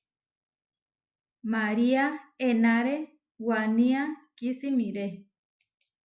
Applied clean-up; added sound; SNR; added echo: none; none; none; none.